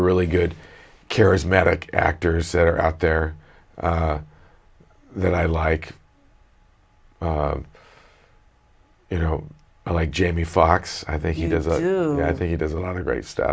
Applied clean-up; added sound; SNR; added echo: none; none; none; none.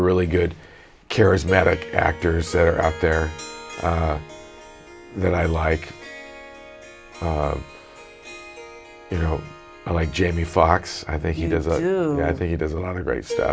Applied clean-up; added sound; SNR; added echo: none; Harp; 15 dB; none.